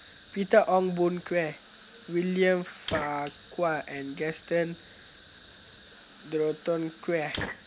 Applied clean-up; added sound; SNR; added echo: none; Fire; 12 dB; none.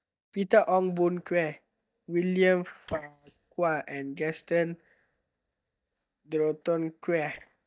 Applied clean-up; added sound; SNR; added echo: neural mask model DeepFilterNet 3.